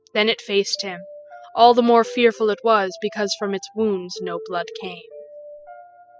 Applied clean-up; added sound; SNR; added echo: classical method spectral subtraction.